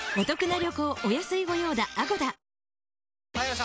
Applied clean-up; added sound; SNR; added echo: none; none; none; none.